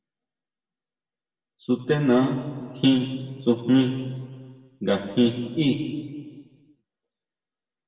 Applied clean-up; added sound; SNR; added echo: none; none; none; reverberation time 1.6 s.